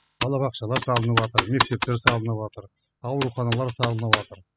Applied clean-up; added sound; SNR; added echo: classical method spectral subtraction.